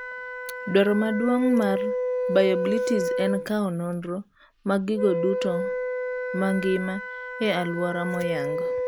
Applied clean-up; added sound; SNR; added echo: none; Wind instrument, woodwind instrument; 3 dB; none.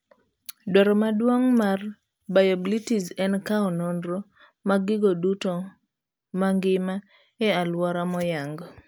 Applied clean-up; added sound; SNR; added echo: none; none; none; none.